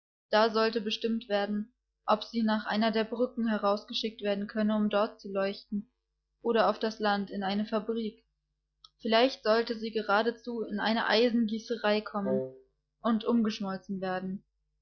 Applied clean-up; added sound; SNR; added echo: neural mask model DeepFilterNet 3.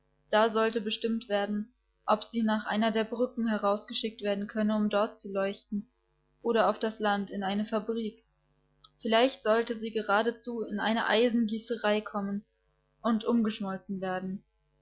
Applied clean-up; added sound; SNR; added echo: none; none; none; none.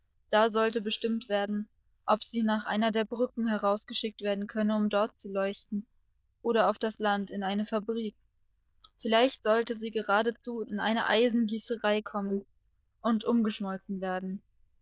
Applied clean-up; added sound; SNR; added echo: neural diffusion model UNIVERSE++.